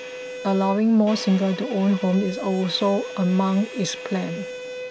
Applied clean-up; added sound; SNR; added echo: none; Bowed string instrument; 12 dB; none.